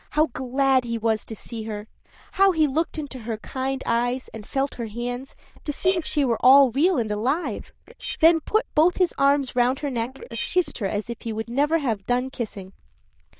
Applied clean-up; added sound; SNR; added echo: neural diffusion model UNIVERSE++.